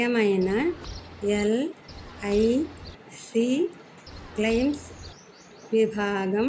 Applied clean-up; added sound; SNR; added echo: none; Bird; 15 dB; none.